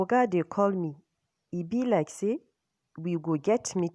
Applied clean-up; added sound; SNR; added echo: none; none; none; none.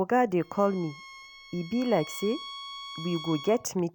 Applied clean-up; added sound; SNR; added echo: none; Bowed string instrument; 15 dB; none.